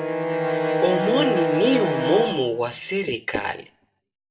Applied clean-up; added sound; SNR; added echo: none; Bowed string instrument; 1 dB; reverberation time 0.3 s.